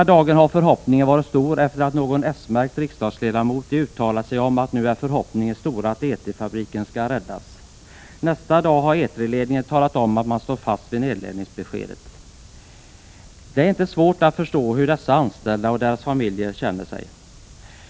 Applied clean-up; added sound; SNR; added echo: none; none; none; none.